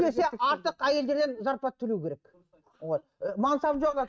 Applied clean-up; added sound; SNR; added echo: neural mask model RNNoise.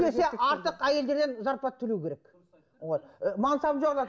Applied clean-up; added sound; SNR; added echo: none; none; none; none.